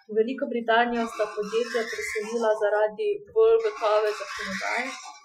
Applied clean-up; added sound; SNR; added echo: classical method Wiener filter.